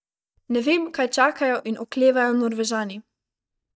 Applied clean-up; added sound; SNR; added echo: neural mask model DeepFilterNet 3.